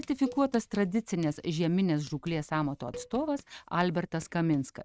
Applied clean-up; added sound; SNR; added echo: neural mask model RNNoise.